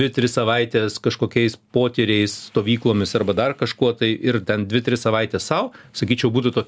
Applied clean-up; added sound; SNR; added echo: none; none; none; none.